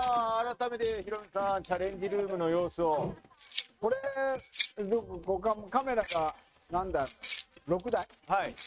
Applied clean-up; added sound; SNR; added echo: neural mask model RNNoise.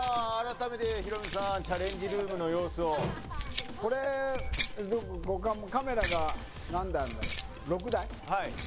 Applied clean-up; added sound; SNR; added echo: none; Keys jangling; 1 dB; none.